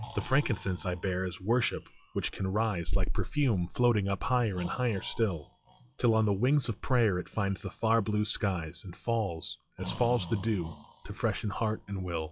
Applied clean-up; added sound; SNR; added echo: classical method log-MMSE.